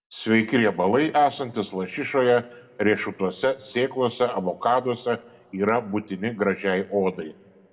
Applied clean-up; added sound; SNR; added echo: none; none; none; reverberation time 2.0 s.